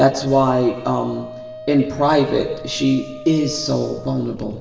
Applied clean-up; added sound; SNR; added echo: none; Wind instrument, woodwind instrument; 16 dB; reverberation time 1.2 s.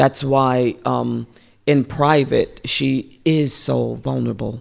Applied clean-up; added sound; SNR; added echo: none; none; none; none.